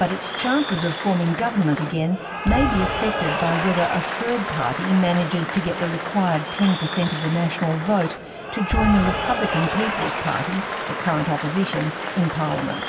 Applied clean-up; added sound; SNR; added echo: none; Applause / Cheering; 4 dB; reverberation time 1.5 s.